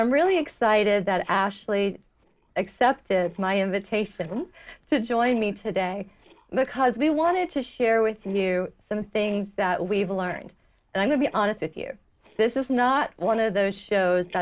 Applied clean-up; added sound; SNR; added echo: neural separator model SepFormer DNS4.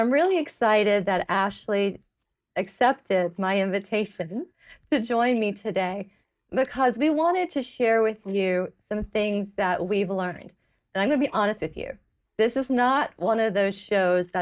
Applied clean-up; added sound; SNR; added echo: neural mask model DeepFilterNet 3.